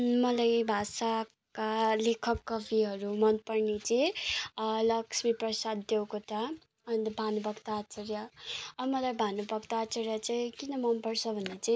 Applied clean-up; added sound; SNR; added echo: none; none; none; none.